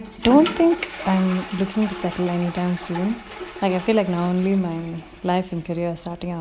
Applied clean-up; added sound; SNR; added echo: none; Toilet flush; 12 dB; none.